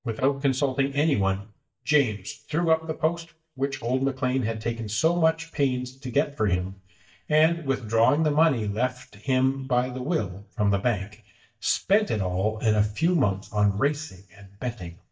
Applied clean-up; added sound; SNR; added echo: neural mask model DeepFilterNet 3.